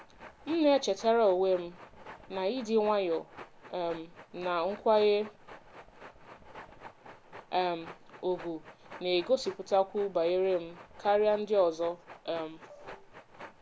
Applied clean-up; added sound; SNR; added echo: none; Train; 19 dB; none.